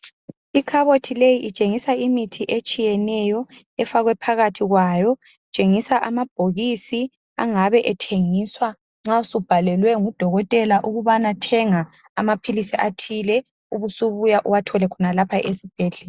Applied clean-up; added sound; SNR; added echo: none; none; none; none.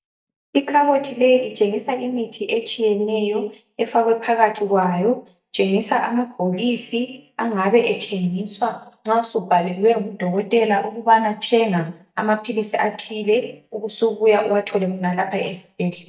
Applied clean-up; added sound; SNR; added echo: neural mask model DeepFilterNet 3.